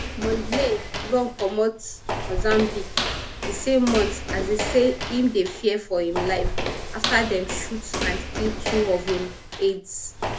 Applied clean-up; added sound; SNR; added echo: none; Walk, footsteps; 4 dB; reverberation time 0.3 s.